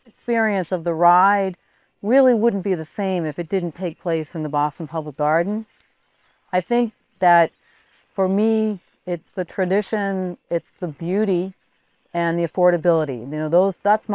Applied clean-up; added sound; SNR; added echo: neural separator model SepFormer WHAM!.